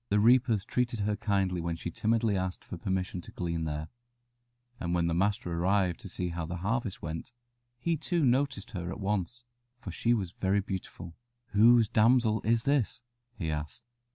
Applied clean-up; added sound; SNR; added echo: none; none; none; none.